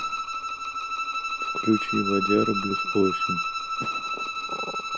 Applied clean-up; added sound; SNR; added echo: none; Bowed string instrument; 0 dB; none.